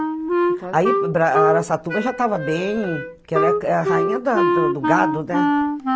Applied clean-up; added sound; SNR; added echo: none; Wind instrument, woodwind instrument; -1 dB; none.